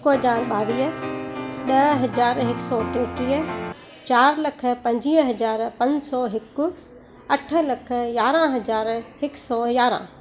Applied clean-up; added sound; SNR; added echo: none; Piano; 7 dB; none.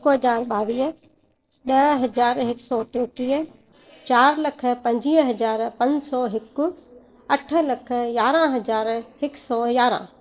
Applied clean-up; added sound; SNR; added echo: neural separator model SepFormer DNS4.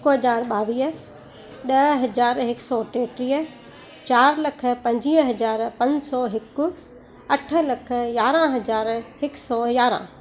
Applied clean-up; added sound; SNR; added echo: none; none; none; none.